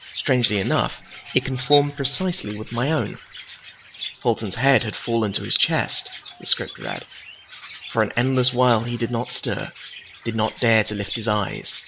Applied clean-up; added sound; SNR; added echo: none; Chirp, tweet; 17 dB; none.